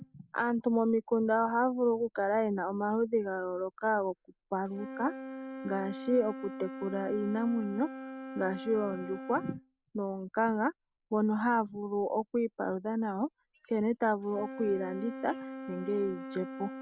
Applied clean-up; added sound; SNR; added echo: none; Wind instrument, woodwind instrument; 13 dB; none.